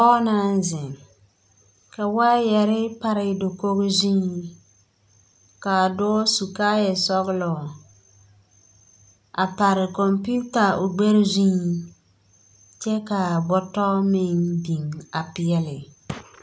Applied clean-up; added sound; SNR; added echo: none; none; none; none.